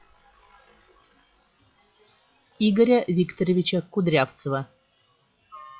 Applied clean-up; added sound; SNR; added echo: classical method log-MMSE.